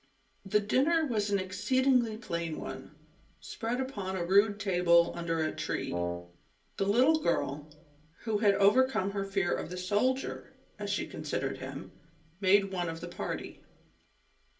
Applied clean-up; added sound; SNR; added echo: none; Wind instrument, woodwind instrument; 4 dB; reverberation time 0.3 s.